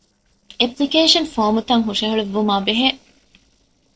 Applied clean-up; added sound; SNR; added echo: neural separator model SepFormer DNS4.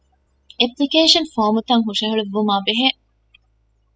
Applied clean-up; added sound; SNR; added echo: classical method spectral subtraction.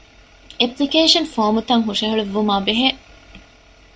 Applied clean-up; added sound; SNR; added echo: none; none; none; none.